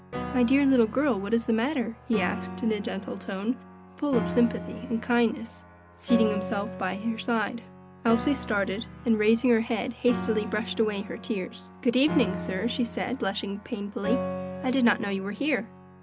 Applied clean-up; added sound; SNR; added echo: none; Piano; 9 dB; none.